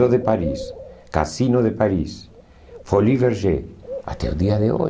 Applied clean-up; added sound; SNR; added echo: none; Bird; 15 dB; none.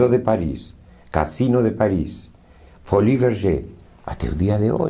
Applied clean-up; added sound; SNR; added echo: none; none; none; none.